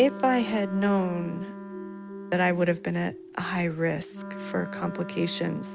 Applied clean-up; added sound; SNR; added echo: none; Wind instrument, woodwind instrument; 12 dB; none.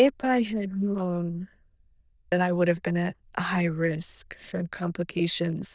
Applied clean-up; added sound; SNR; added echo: neural diffusion model UNIVERSE++.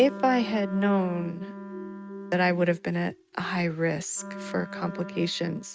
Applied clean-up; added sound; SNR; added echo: neural mask model RNNoise.